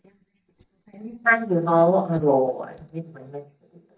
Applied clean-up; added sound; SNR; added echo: neural mask model DeepFilterNet 3.